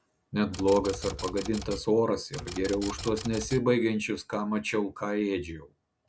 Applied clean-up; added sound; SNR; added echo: none; Typewriter; 12 dB; none.